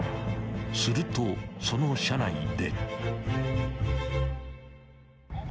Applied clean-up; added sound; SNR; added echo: none; none; none; none.